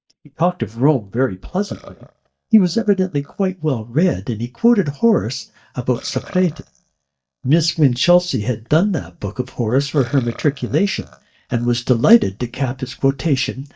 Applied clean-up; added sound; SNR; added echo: neural mask model DeepFilterNet 3.